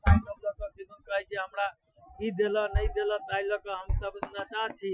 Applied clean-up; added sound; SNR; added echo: classical method Wiener filter.